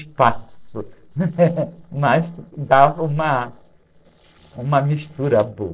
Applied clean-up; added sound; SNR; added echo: neural separator model SepFormer DNS4.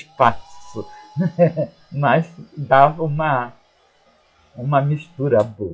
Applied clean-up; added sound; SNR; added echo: classical method WPE with log-MMSE.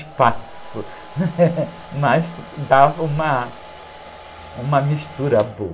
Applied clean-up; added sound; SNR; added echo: none; Domestic sounds, home sounds; 19 dB; reverberation time 0.2 s.